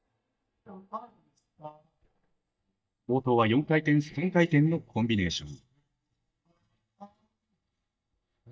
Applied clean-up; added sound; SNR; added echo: neural mask model DeepFilterNet 3.